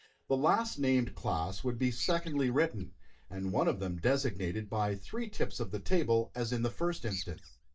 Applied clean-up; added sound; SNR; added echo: neural mask model DeepFilterNet 3.